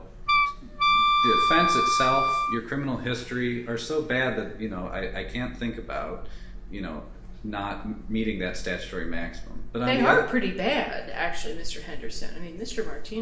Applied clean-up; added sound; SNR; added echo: none; Wind instrument, woodwind instrument; -4 dB; reverberation time 0.6 s.